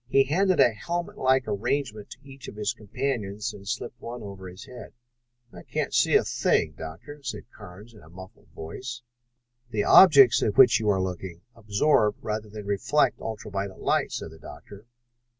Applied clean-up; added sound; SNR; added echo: none; none; none; none.